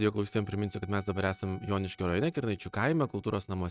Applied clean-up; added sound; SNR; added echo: neural mask model RNNoise.